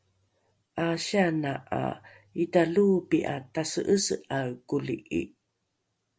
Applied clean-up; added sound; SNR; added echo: none; none; none; none.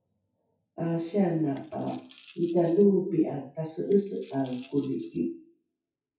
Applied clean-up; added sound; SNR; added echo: classical method WPE with log-MMSE.